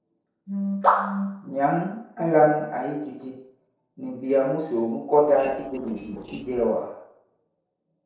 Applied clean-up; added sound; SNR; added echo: neural separator model SepFormer DNS4.